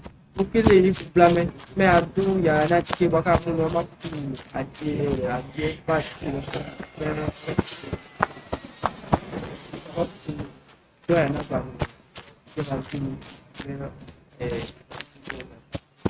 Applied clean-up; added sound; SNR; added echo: neural mask model RNNoise.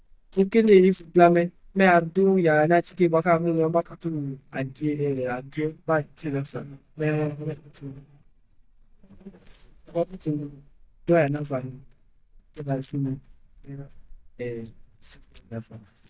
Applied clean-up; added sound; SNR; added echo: neural mask model DeepFilterNet 3.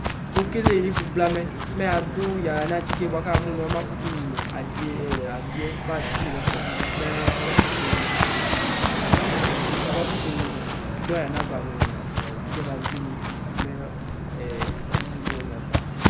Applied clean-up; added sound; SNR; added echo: none; Aircraft + Walk, footsteps; -4 dB; none.